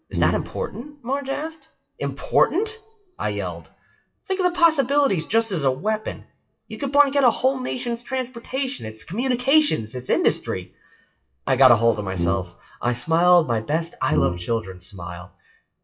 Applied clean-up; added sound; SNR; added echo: classical method WPE with log-MMSE.